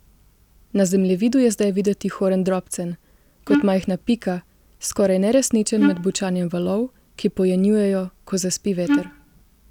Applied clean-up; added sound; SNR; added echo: none; Wind instrument, woodwind instrument; 2 dB; none.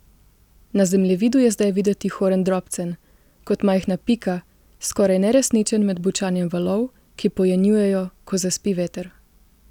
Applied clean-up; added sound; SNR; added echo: none; none; none; none.